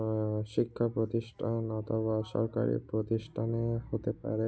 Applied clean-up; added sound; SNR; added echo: none; none; none; none.